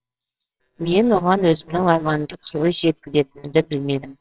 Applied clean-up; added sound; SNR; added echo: neural separator model SepFormer WHAMR!.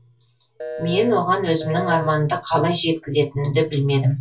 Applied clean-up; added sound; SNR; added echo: none; Telephone; 11 dB; reverberation time 0.2 s.